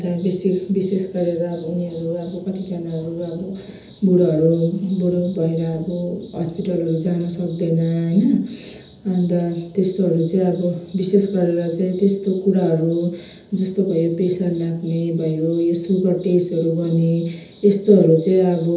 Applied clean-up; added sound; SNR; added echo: none; none; none; reverberation time 0.7 s.